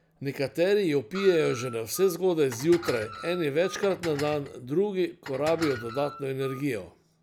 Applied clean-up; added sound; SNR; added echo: none; Screech + Dishes, pots, and pans; 15 dB; none.